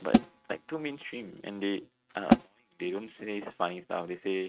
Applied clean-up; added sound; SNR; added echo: neural mask model RNNoise.